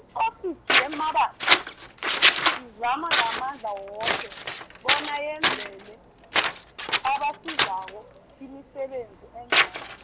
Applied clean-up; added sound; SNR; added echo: none; Scissors; -4 dB; none.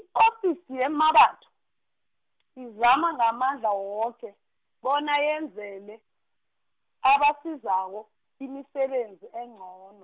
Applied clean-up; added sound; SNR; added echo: none; none; none; none.